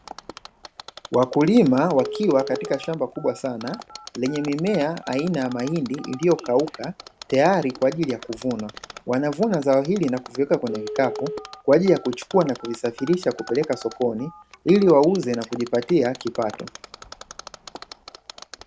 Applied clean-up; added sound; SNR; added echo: none; Telephone + Mechanisms; 15 dB; none.